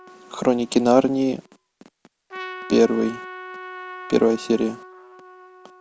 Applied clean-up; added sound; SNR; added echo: none; Trumpet; 16 dB; none.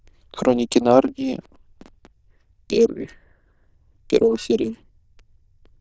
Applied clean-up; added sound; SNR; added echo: neural diffusion model UNIVERSE++.